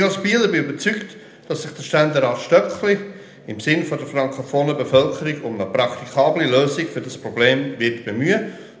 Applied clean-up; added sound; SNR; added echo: none; none; none; reverberation time 0.7 s.